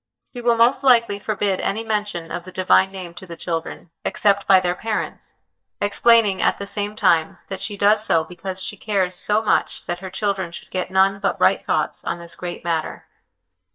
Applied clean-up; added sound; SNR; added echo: neural mask model DeepFilterNet 3.